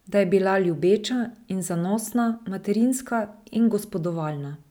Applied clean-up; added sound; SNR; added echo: none; none; none; none.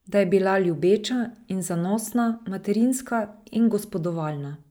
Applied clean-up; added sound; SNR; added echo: neural mask model Resemble Enhance denoiser.